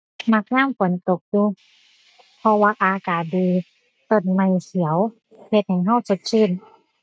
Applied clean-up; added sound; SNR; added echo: none; none; none; none.